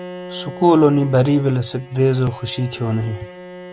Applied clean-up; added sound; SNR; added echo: none; Bowed string instrument; 16 dB; none.